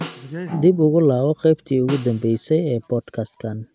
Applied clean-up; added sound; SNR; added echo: none; Snare drum + Bowed string instrument; 18 dB; none.